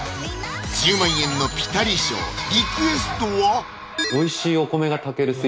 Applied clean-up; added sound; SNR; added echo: none; Dog; 20 dB; none.